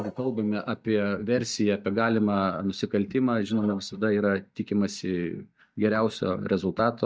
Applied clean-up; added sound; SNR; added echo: neural mask model DeepFilterNet 3.